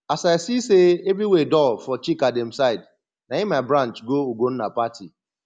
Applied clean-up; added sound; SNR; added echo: none; none; none; none.